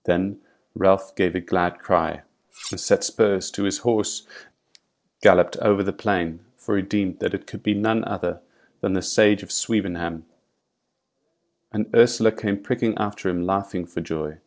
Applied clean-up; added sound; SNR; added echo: neural separator model SepFormer DNS4.